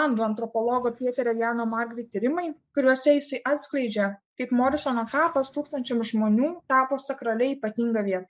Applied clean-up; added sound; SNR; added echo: neural mask model DeepFilterNet 3.